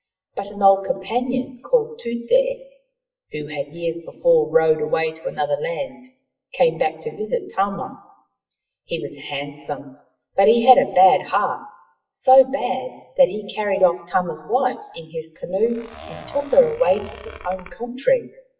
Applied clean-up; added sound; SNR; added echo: classical method WPE with log-MMSE.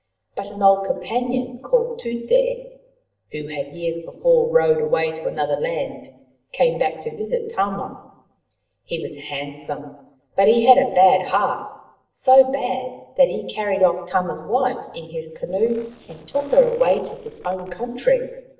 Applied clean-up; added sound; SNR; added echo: neural separator model SepFormer DNS4.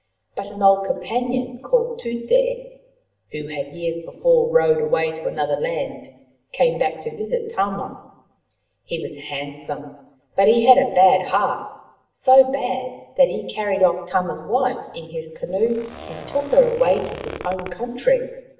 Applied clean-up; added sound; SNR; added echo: none; Zipper (clothing); 14 dB; reverberation time 0.8 s.